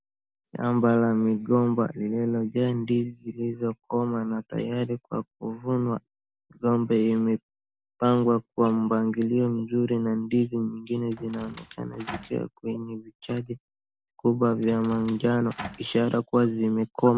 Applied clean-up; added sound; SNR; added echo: none; Door; 15 dB; none.